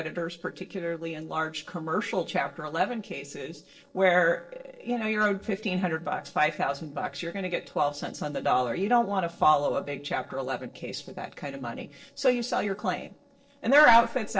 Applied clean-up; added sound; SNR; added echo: neural separator model SepFormer DNS4.